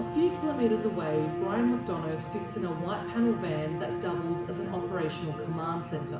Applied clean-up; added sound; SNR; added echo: none; Bowed string instrument; 7 dB; reverberation time 0.8 s.